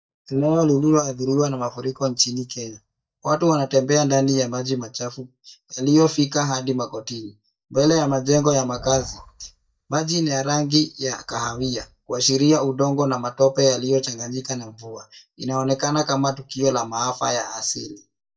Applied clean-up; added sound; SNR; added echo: neural mask model DeepFilterNet 3.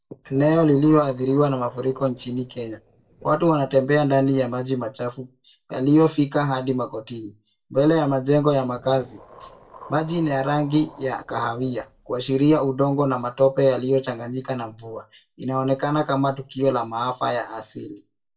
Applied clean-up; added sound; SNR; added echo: neural separator model SepFormer DNS4.